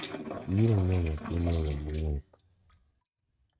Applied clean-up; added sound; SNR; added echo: neural mask model RNNoise.